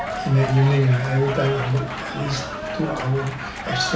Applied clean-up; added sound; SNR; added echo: none; Applause / Cheering; 8 dB; none.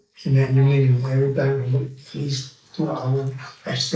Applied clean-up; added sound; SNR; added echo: neural mask model Resemble Enhance denoiser.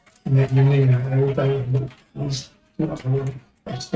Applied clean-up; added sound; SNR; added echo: neural mask model RNNoise.